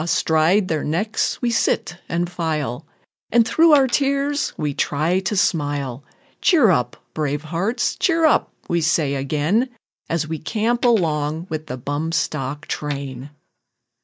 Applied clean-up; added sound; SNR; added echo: neural mask model DeepFilterNet 3.